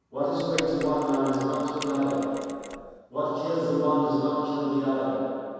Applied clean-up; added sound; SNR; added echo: none; Mechanisms; 15 dB; reverberation time 2.1 s.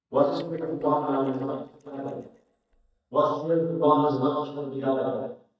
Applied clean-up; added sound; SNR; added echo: neural mask model DeepFilterNet 3.